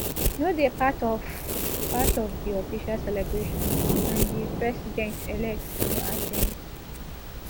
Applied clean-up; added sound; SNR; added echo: none; Domestic sounds, home sounds + Thunder / Rain; -2 dB; none.